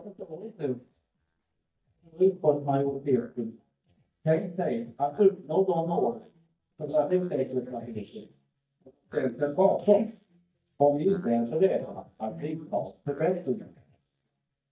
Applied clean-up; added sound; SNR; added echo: neural mask model DeepFilterNet 3.